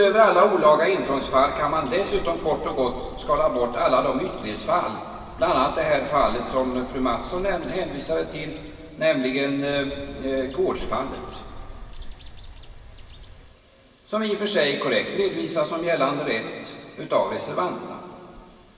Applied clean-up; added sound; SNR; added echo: none; Bird; 14 dB; reverberation time 2.6 s.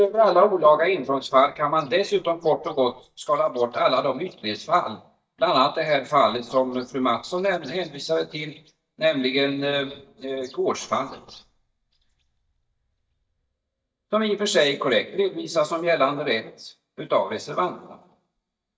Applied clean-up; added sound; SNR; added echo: neural mask model DeepFilterNet 3.